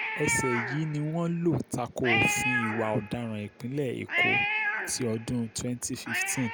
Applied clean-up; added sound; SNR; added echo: none; Cat; 1 dB; none.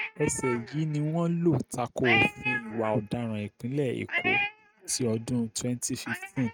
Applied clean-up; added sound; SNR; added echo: neural mask model RNNoise.